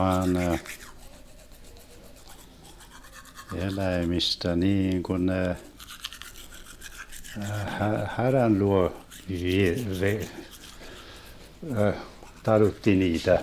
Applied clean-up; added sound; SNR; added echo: none; Domestic sounds, home sounds; 19 dB; none.